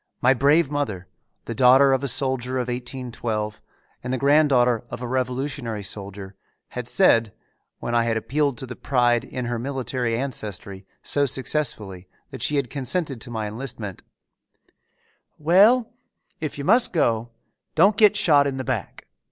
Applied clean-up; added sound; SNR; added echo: none; none; none; none.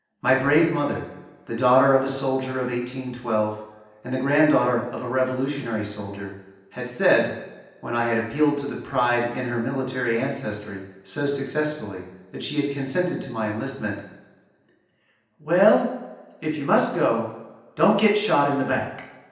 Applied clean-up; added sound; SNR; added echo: none; none; none; reverberation time 0.9 s.